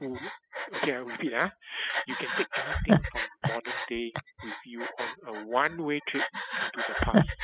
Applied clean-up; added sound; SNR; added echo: classical method spectral subtraction.